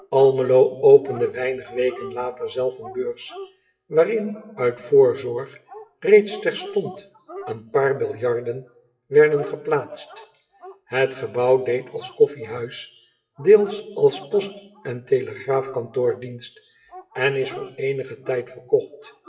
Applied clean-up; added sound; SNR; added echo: classical method WPE with log-MMSE.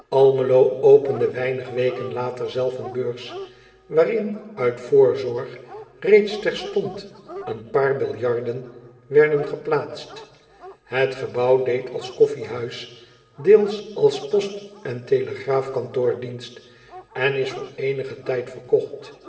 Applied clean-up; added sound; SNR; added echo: none; Dog; 20 dB; reverberation time 1.9 s.